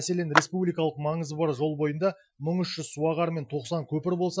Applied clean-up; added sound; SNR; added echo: classical method Wiener filter.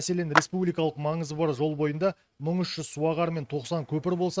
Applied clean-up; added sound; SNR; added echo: neural mask model RNNoise.